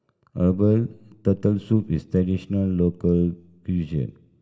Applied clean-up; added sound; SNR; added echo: none; none; none; reverberation time 0.7 s.